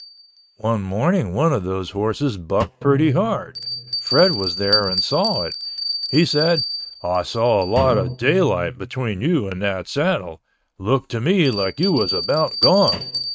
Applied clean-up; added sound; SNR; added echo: neural mask model RNNoise.